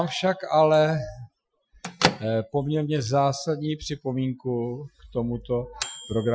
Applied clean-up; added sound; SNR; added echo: classical method Wiener filter.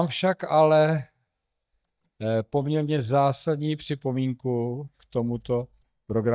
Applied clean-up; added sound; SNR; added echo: neural mask model DeepFilterNet 3.